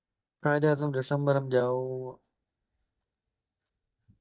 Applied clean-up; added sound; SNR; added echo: neural mask model DeepFilterNet 3.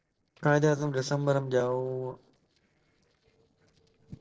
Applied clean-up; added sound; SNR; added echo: neural separator model SepFormer DNS4.